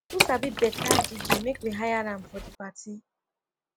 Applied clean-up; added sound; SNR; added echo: none; Liquid; -2 dB; none.